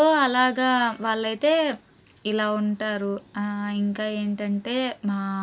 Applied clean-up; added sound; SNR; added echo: none; none; none; none.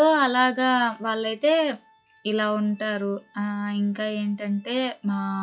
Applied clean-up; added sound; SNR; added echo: classical method log-MMSE.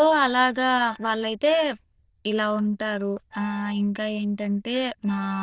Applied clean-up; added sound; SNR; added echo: neural diffusion model UNIVERSE++.